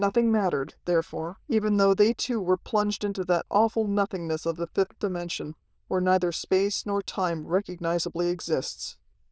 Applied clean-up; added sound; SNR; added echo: neural diffusion model UNIVERSE++.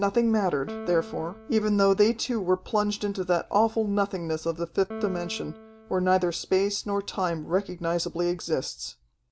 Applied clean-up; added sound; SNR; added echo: none; Piano; 18 dB; none.